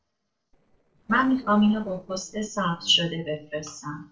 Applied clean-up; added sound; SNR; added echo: neural separator model SepFormer DNS4.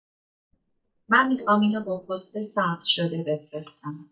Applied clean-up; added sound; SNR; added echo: neural mask model DeepFilterNet 3.